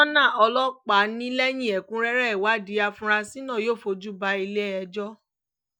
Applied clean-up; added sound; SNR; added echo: none; none; none; none.